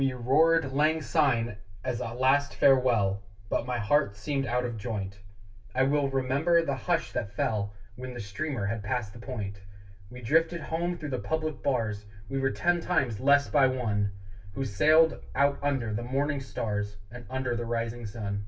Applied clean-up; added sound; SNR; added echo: none; none; none; reverberation time 0.1 s.